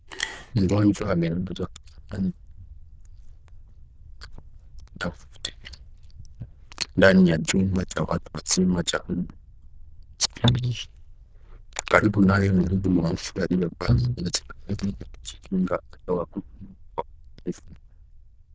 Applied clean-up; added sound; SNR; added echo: neural diffusion model UNIVERSE++.